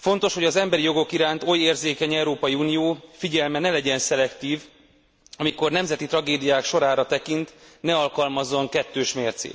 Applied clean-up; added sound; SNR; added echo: none; none; none; none.